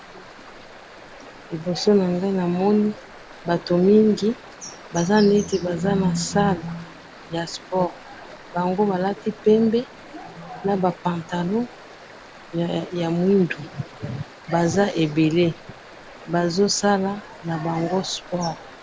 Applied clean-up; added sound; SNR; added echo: none; Stream; 20 dB; none.